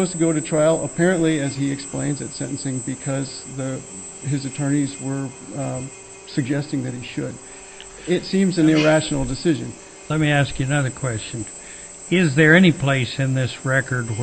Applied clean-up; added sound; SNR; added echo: none; Drill; 13 dB; none.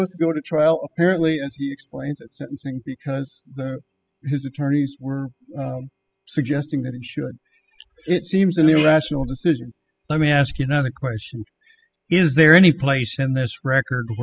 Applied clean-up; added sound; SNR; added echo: classical method spectral subtraction.